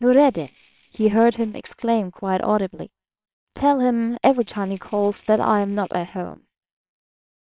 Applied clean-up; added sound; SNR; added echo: neural separator model SepFormer WHAMR!.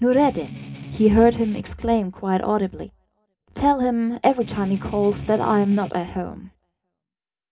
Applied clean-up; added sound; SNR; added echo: none; Strum; 14 dB; reverberation time 0.3 s.